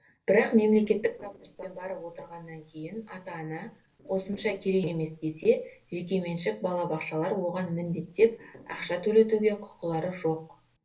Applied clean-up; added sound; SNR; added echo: neural separator model SepFormer DNS4.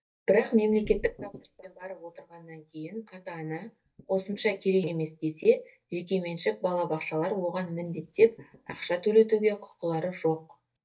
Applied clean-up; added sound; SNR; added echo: neural mask model DeepFilterNet 3.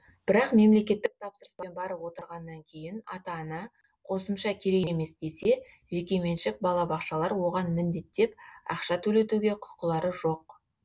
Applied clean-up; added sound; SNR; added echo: none; none; none; none.